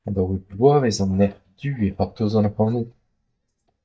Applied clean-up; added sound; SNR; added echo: neural mask model DeepFilterNet 3.